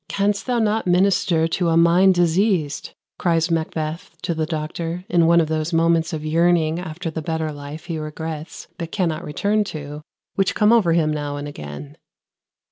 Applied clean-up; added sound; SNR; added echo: none; none; none; none.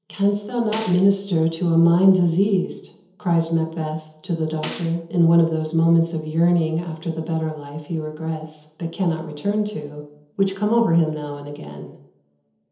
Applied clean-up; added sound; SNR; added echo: none; Snare drum; 14 dB; reverberation time 0.8 s.